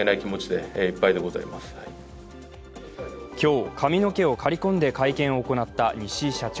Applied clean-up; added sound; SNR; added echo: none; none; none; none.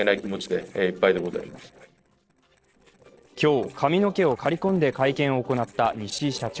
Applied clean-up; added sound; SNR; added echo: neural separator model SepFormer DNS4.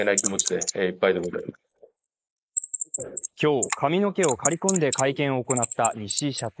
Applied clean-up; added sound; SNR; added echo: neural mask model Resemble Enhance denoiser.